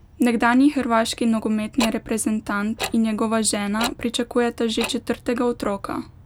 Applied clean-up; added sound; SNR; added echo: none; Tick-tock; 13 dB; none.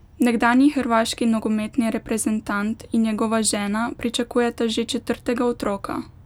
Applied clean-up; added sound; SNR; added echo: none; none; none; none.